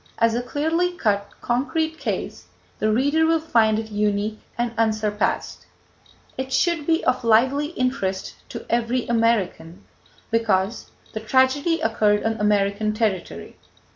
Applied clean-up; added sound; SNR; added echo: none; none; none; none.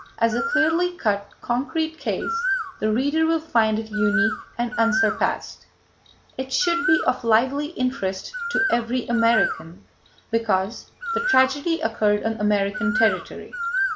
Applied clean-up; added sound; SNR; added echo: none; Bird; 5 dB; none.